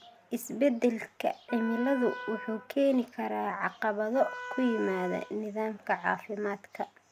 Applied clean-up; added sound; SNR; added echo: none; Wind instrument, woodwind instrument; 13 dB; none.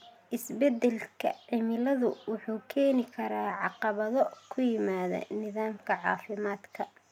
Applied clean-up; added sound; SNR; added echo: none; none; none; none.